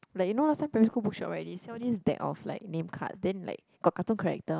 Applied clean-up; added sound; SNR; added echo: none; none; none; none.